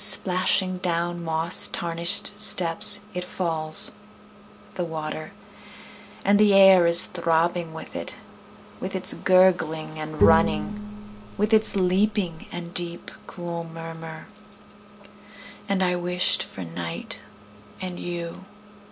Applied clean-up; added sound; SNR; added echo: none; Bowed string instrument; 3 dB; none.